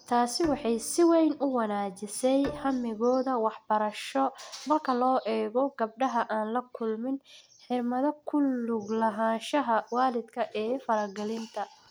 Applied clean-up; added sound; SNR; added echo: none; Bowed string instrument; 17 dB; none.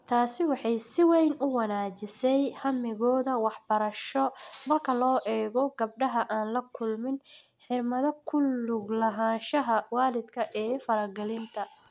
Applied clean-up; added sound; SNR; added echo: none; none; none; none.